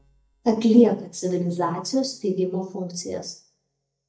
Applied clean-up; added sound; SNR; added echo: neural mask model DeepFilterNet 3.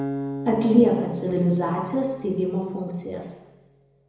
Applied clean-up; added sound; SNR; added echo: none; Acoustic guitar; 11 dB; reverberation time 1.0 s.